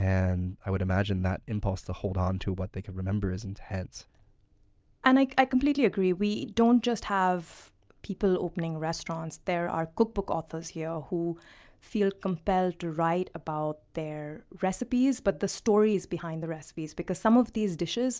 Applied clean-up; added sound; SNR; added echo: none; none; none; none.